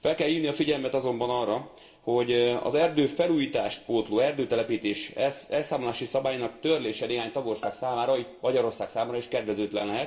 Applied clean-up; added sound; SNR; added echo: none; Bowed string instrument; 18 dB; reverberation time 0.6 s.